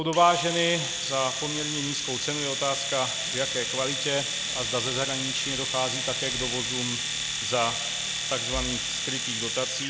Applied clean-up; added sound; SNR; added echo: none; Domestic sounds, home sounds; 1 dB; none.